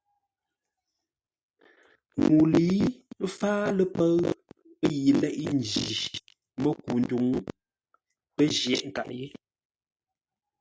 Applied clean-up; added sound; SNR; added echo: none; none; none; none.